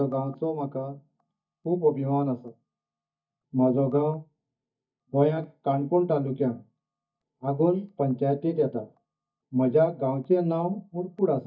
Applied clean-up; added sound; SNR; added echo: neural mask model DeepFilterNet 3.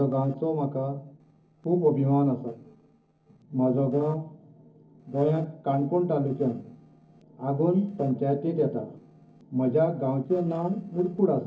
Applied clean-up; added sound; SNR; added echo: neural separator model SepFormer DNS4.